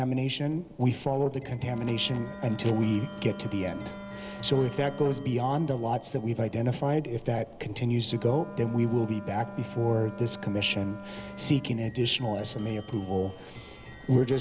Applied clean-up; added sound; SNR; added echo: none; Wind instrument, woodwind instrument + Clock; 14 dB; none.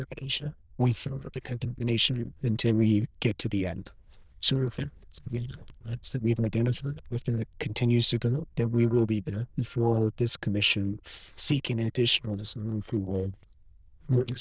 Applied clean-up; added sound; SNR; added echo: neural diffusion model UNIVERSE++.